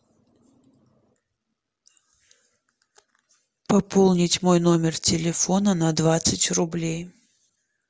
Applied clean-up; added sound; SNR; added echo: none; none; none; none.